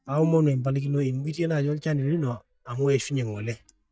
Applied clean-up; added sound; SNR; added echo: neural mask model DeepFilterNet 3.